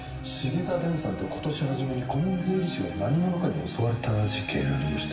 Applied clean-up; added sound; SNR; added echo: none; none; none; reverberation time 0.9 s.